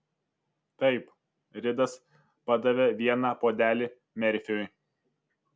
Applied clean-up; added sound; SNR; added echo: none; none; none; none.